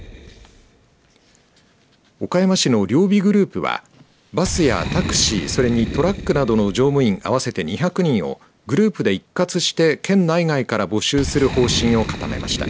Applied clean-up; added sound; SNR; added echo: none; Boom; 11 dB; none.